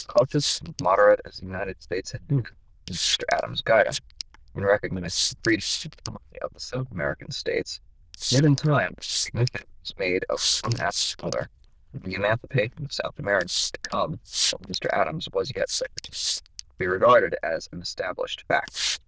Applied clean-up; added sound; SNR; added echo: neural diffusion model UNIVERSE++.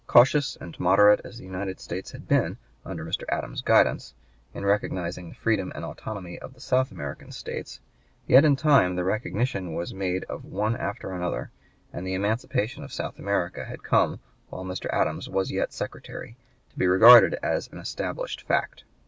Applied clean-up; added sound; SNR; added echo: none; none; none; none.